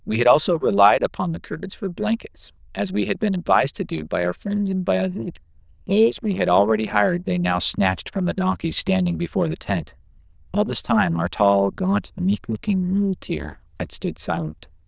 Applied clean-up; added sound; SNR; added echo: neural diffusion model UNIVERSE++.